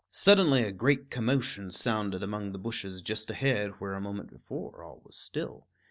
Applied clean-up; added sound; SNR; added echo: none; none; none; none.